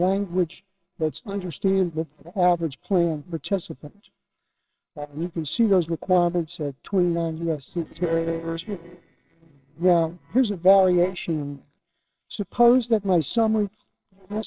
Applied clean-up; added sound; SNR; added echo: neural separator model SepFormer WHAMR!.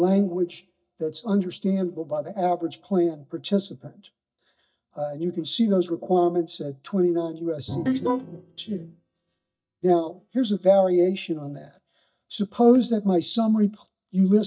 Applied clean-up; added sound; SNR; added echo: neural mask model DeepFilterNet 3.